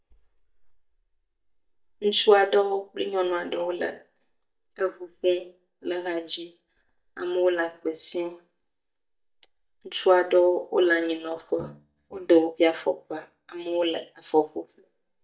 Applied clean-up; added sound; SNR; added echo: neural mask model DeepFilterNet 3.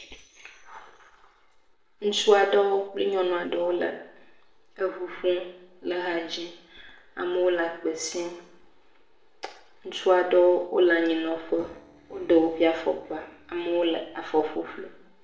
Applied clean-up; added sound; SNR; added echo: neural separator model SepFormer DNS4.